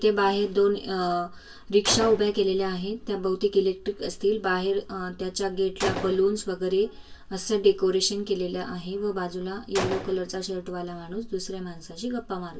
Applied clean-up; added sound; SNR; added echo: none; Gunshot, gunfire; 14 dB; reverberation time 0.1 s.